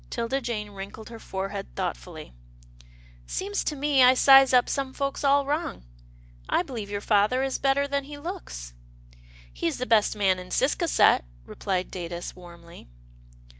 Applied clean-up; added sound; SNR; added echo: none; none; none; none.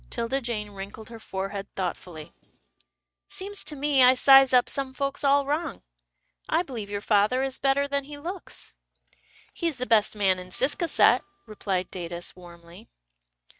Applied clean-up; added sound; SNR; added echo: neural mask model RNNoise.